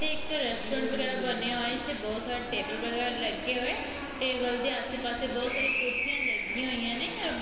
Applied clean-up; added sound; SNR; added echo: none; none; none; reverberation time 2.2 s.